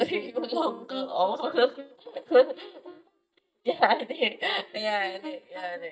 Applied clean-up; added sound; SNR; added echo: neural mask model DeepFilterNet 3.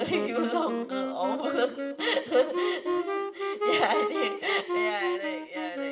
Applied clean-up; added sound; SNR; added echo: none; Wind instrument, woodwind instrument; 1 dB; reverberation time 0.9 s.